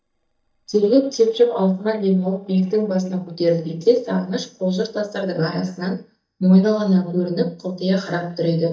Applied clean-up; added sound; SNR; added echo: neural mask model DeepFilterNet 3.